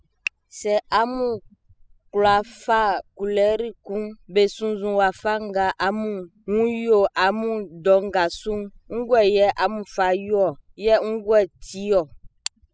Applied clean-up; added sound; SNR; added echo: classical method spectral subtraction.